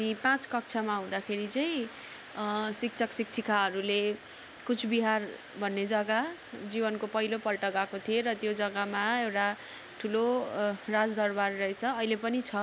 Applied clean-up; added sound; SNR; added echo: none; none; none; none.